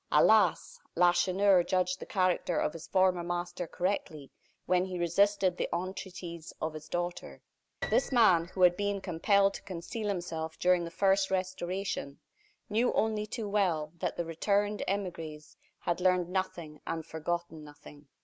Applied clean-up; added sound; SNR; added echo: none; Piano; 17 dB; none.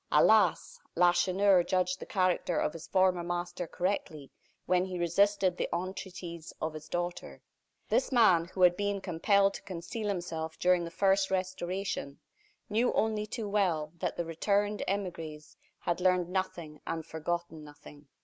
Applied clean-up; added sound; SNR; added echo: none; none; none; none.